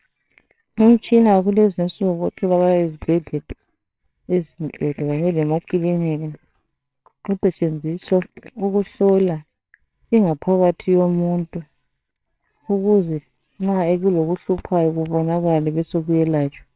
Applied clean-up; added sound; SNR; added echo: neural separator model SepFormer WHAMR!.